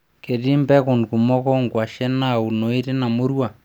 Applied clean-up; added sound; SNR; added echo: none; none; none; none.